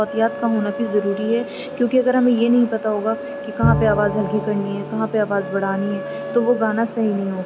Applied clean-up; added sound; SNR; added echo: none; Bowed string instrument + Wind instrument, woodwind instrument; 8 dB; none.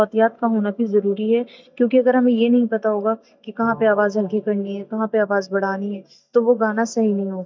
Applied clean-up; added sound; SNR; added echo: neural mask model DeepFilterNet 3.